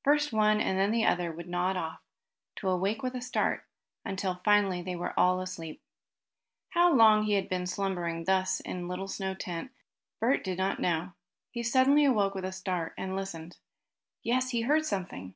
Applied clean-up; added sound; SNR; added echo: none; none; none; none.